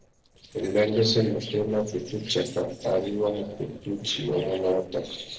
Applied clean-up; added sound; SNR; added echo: neural separator model SepFormer DNS4.